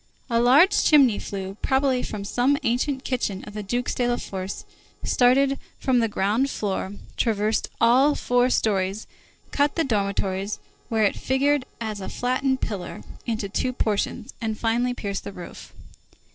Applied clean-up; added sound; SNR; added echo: neural separator model SepFormer DNS4.